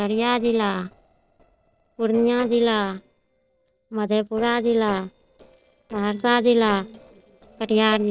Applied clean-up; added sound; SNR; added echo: neural separator model SepFormer DNS4.